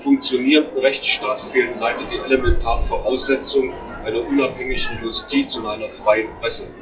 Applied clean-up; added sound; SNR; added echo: classical method WPE with log-MMSE.